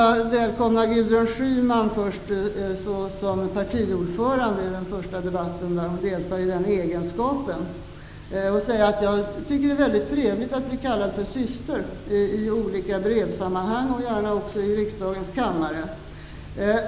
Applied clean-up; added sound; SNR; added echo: none; none; none; none.